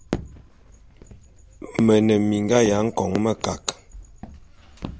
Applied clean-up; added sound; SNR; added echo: none; Walk, footsteps + Fireworks; 13 dB; none.